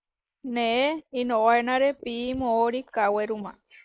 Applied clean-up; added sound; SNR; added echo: neural mask model Resemble Enhance denoiser.